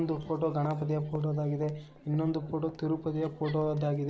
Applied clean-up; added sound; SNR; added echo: none; Crowd; 20 dB; none.